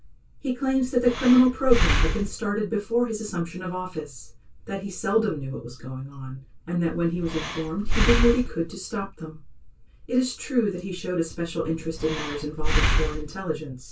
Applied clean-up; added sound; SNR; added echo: none; Breathing; -2 dB; reverberation time 0.2 s.